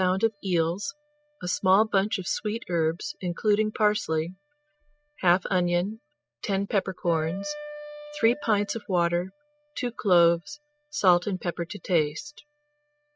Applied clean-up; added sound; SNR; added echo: classical method spectral subtraction.